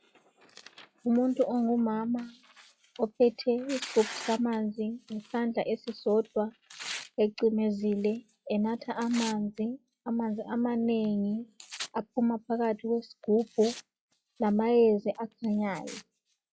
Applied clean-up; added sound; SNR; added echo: classical method log-MMSE.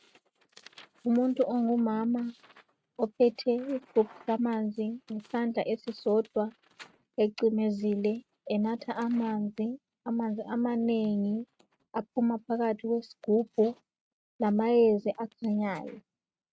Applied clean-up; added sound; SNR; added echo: neural mask model RNNoise.